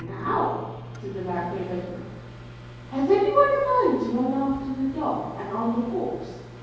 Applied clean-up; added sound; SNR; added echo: none; Microwave oven; 15 dB; reverberation time 1.3 s.